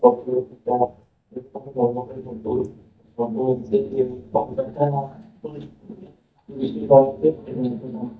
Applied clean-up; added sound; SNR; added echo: neural mask model DeepFilterNet 3.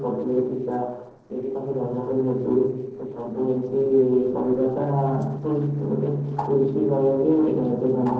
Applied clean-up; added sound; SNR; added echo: neural separator model SepFormer DNS4.